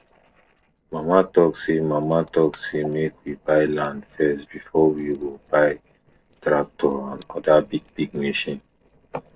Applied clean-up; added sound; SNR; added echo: neural separator model SepFormer DNS4.